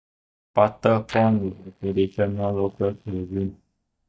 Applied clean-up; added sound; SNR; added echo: neural mask model DeepFilterNet 3.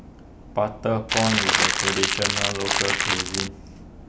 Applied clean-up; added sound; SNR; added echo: none; Crackle; -5 dB; none.